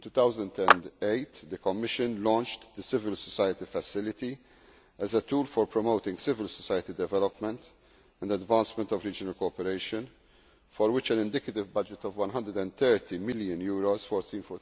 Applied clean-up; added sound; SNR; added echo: none; Clapping; -1 dB; none.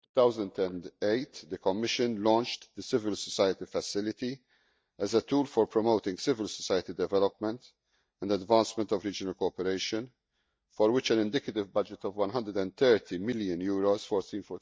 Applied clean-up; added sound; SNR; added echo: neural mask model DeepFilterNet 3.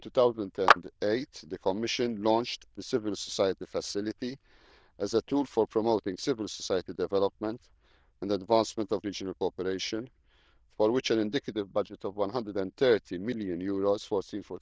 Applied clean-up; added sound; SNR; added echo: neural diffusion model UNIVERSE++.